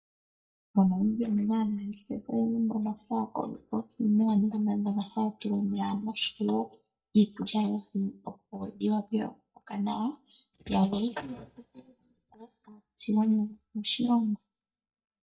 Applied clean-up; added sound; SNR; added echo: neural mask model DeepFilterNet 3.